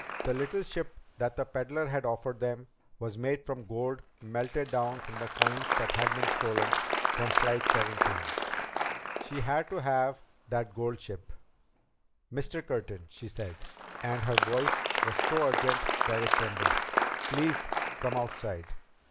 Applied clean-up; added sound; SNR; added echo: none; Applause; 0 dB; none.